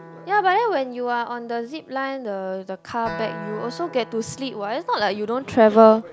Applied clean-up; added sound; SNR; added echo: none; Acoustic guitar; 19 dB; none.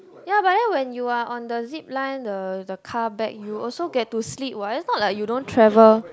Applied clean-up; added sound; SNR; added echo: none; none; none; none.